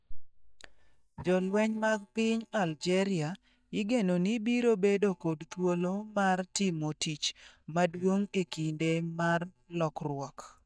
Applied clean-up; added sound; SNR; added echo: neural mask model DeepFilterNet 3.